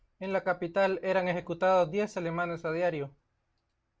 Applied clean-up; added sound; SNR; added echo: none; none; none; none.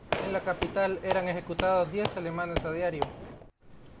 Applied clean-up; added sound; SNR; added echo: none; Squeak / Walk, footsteps; 5 dB; none.